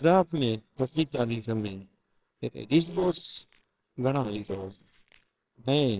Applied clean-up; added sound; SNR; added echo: neural separator model SepFormer WHAMR!.